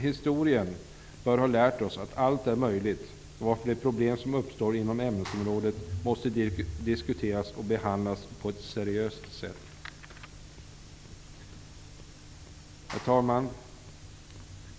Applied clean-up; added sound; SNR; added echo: none; Clapping; 18 dB; none.